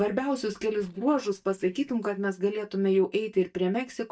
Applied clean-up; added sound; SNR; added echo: neural mask model DeepFilterNet 3.